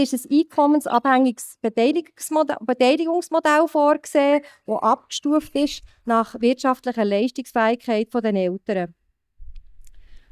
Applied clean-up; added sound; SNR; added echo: neural mask model DeepFilterNet 3.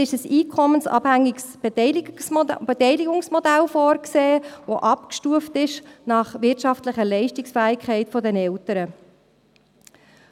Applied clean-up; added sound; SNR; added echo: none; none; none; none.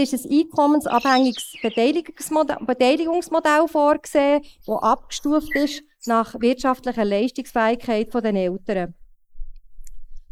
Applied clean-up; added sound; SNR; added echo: neural mask model Resemble Enhance denoiser.